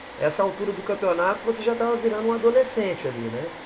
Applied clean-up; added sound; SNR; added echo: none; Domestic sounds, home sounds; 15 dB; reverberation time 0.5 s.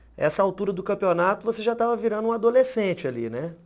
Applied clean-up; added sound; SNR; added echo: none; none; none; none.